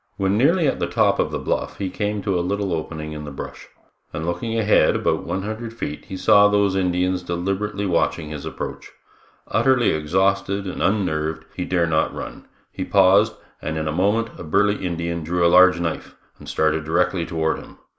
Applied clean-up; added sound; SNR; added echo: none; none; none; none.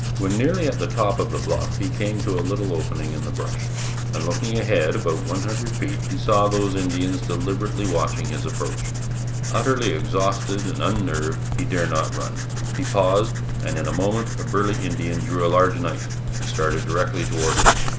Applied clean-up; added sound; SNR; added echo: none; Writing; 0 dB; none.